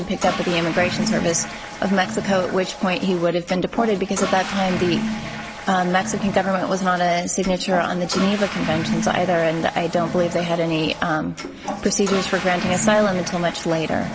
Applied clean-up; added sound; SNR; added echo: none; Toilet flush / Water; 8 dB; none.